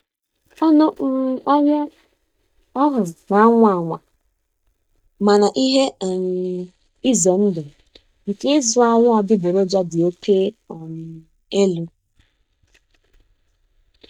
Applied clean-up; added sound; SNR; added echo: neural mask model DeepFilterNet 3.